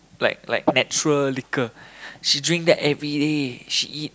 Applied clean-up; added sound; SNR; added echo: none; none; none; none.